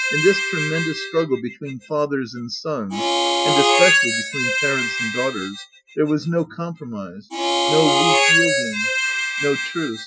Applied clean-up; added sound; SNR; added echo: classical method Wiener filter.